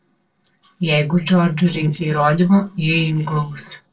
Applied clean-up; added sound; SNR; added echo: neural separator model SepFormer DNS4.